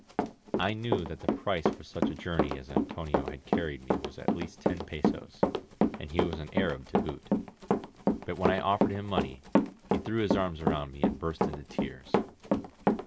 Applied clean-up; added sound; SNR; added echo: none; Run; -5 dB; none.